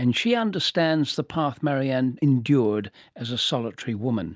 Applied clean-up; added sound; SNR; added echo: none; none; none; none.